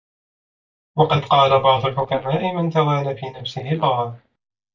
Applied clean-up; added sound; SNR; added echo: neural mask model DeepFilterNet 3.